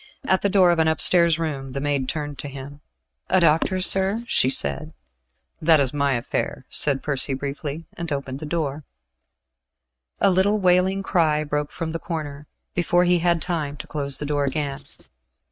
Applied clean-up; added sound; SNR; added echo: neural mask model RNNoise.